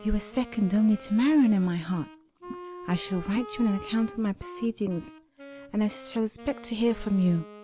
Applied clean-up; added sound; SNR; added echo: none; Wind instrument, woodwind instrument; 17 dB; none.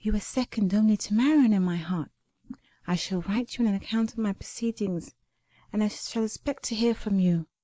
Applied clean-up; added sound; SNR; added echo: neural mask model Resemble Enhance denoiser.